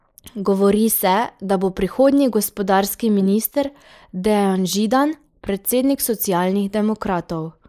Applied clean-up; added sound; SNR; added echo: neural mask model Resemble Enhance denoiser.